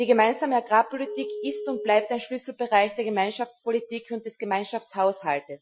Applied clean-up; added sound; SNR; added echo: classical method Wiener filter.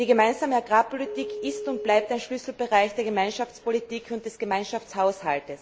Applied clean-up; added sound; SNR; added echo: none; Telephone; 8 dB; none.